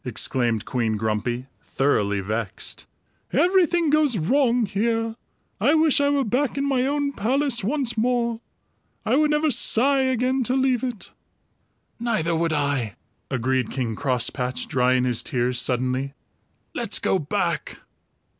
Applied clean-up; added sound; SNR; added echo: none; none; none; none.